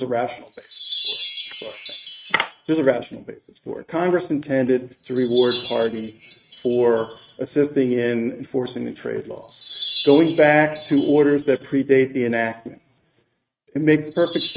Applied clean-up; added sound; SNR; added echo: neural mask model RNNoise.